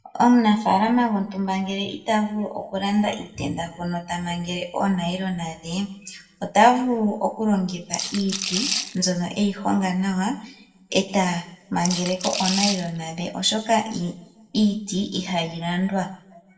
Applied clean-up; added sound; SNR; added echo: none; Rattle / Rattle (instrument); 5 dB; reverberation time 0.5 s.